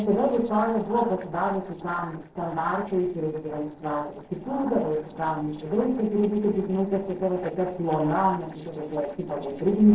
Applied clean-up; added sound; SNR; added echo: neural separator model SepFormer DNS4.